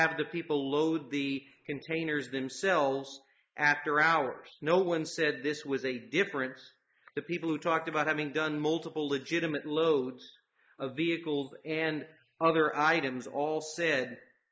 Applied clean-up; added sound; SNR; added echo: neural mask model Resemble Enhance denoiser.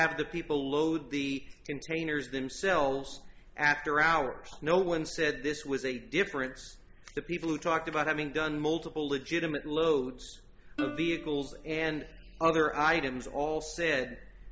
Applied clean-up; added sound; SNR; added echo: none; Plucked string instrument; 12 dB; none.